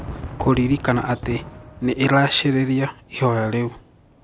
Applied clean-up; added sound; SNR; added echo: none; Fireworks; 15 dB; none.